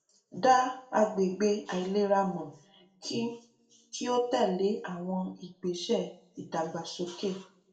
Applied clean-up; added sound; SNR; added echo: none; none; none; reverberation time 0.5 s.